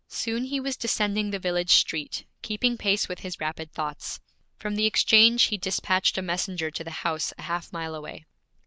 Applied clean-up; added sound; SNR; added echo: none; none; none; none.